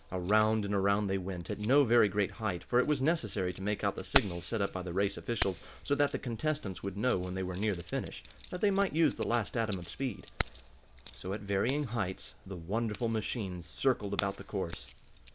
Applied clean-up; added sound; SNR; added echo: none; Keys jangling; 8 dB; none.